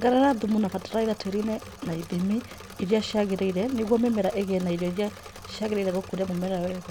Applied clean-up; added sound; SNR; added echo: none; Engine / Mechanisms; 17 dB; none.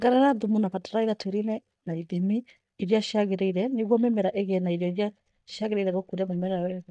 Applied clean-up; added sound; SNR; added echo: neural mask model DeepFilterNet 3.